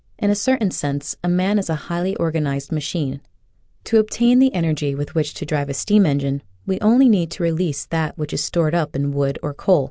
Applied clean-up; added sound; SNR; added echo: none; none; none; none.